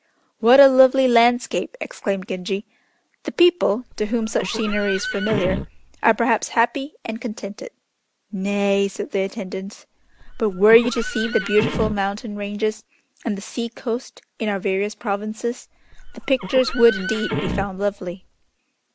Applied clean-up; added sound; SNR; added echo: none; Livestock, farm animals, working animals; 8 dB; none.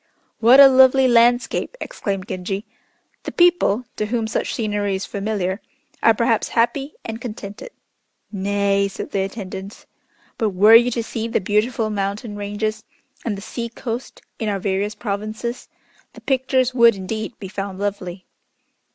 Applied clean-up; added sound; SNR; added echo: none; none; none; none.